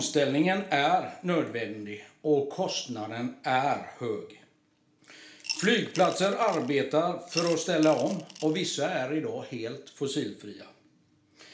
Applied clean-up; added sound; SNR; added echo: none; Coin (dropping) / Glass; 12 dB; reverberation time 0.4 s.